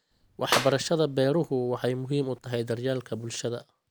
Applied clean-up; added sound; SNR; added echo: none; Clapping; 8 dB; none.